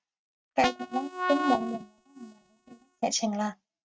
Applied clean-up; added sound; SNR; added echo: neural mask model RNNoise.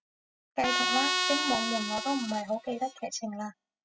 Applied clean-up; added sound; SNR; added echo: classical method spectral subtraction.